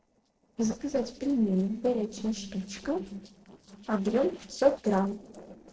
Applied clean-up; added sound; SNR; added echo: neural separator model SepFormer DNS4.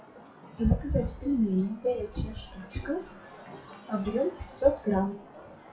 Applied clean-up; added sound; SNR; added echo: classical method WPE with log-MMSE.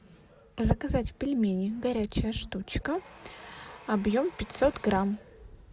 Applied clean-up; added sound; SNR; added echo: none; none; none; none.